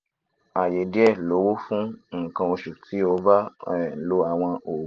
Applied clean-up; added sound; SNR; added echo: none; none; none; none.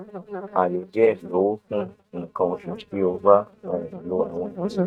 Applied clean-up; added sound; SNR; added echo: neural mask model DeepFilterNet 3.